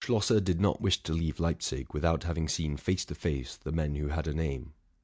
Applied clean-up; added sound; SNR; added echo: none; none; none; none.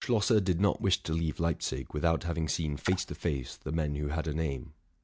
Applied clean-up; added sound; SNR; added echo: none; Splash, splatter; 16 dB; none.